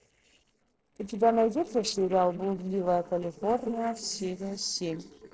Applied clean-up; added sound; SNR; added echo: neural separator model SepFormer DNS4.